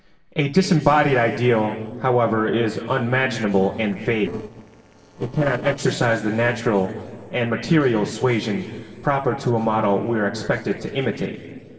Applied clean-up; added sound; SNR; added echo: neural separator model SepFormer DNS4.